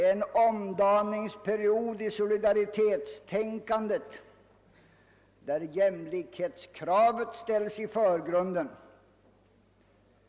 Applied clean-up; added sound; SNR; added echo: none; none; none; none.